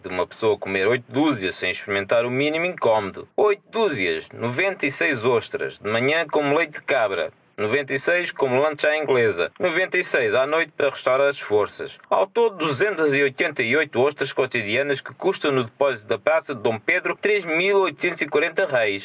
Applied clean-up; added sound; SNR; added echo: none; none; none; none.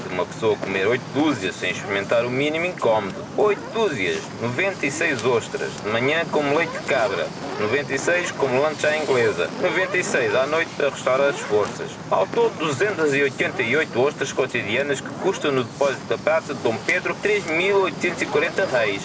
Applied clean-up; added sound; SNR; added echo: none; Fire; 10 dB; none.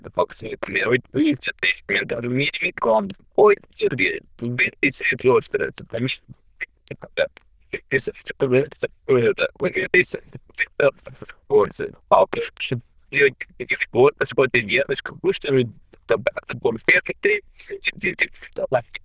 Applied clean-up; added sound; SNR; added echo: neural diffusion model UNIVERSE++.